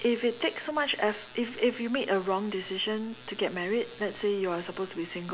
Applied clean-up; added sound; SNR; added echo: none; none; none; none.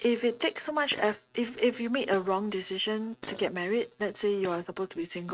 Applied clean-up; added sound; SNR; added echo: neural mask model RNNoise.